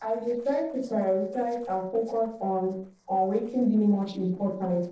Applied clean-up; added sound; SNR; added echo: neural separator model SepFormer DNS4.